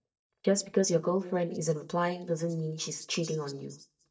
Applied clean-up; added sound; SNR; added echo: neural mask model DeepFilterNet 3.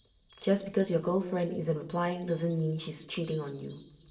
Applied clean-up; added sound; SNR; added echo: none; Fowl; 15 dB; reverberation time 0.7 s.